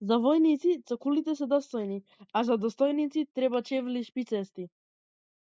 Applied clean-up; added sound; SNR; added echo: none; none; none; none.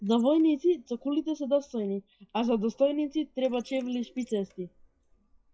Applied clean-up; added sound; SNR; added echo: classical method WPE with log-MMSE.